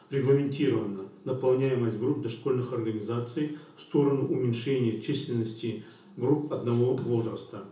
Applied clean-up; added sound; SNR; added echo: none; none; none; reverberation time 0.8 s.